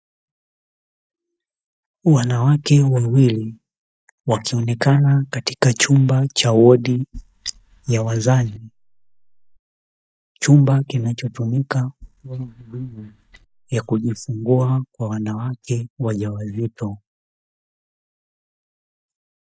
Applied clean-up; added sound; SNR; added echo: neural mask model DeepFilterNet 3.